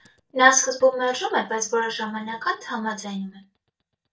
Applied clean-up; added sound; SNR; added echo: neural mask model DeepFilterNet 3.